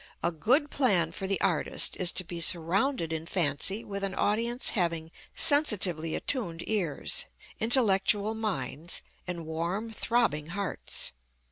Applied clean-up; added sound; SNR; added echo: none; none; none; none.